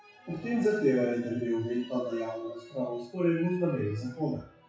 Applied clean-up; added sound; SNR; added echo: classical method WPE with log-MMSE.